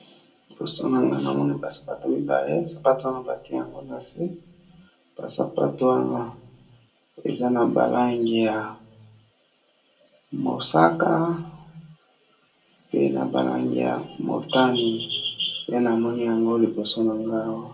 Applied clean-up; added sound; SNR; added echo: none; none; none; reverberation time 0.2 s.